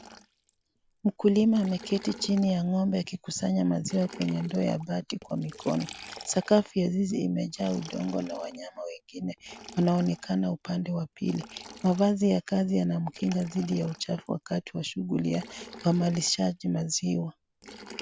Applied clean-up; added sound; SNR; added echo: none; Liquid; 20 dB; none.